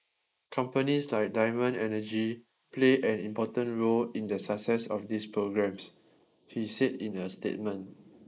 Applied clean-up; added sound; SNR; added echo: neural mask model Resemble Enhance denoiser.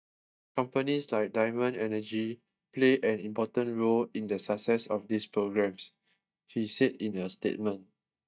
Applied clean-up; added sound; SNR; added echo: neural mask model DeepFilterNet 3.